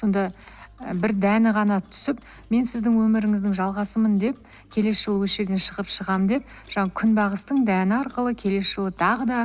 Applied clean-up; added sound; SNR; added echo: none; none; none; none.